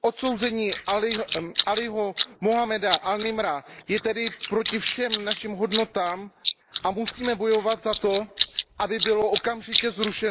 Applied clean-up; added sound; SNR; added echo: neural mask model Resemble Enhance denoiser.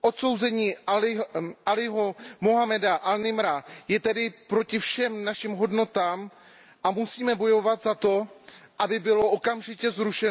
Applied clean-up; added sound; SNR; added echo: none; none; none; none.